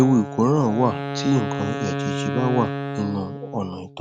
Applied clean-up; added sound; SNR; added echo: none; Wind instrument, woodwind instrument; 6 dB; none.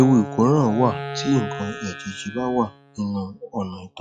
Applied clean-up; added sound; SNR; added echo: classical method log-MMSE.